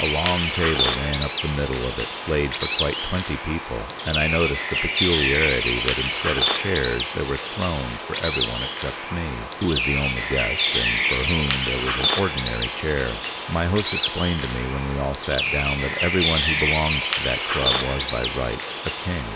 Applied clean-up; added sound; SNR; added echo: none; Bird; -1 dB; none.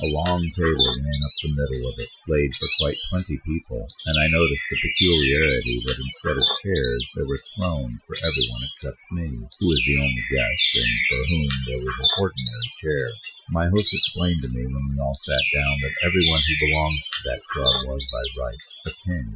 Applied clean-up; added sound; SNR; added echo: classical method Wiener filter.